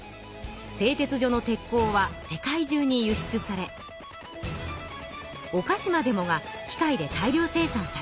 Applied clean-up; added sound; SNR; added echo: none; none; none; none.